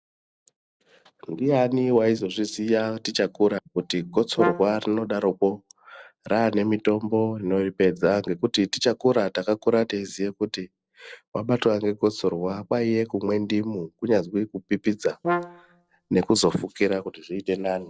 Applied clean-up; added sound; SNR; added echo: neural separator model SepFormer DNS4.